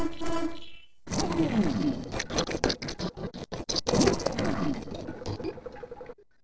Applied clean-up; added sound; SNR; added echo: neural separator model SepFormer DNS4.